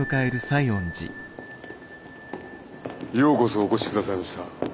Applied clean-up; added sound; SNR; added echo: none; Bell; 16 dB; none.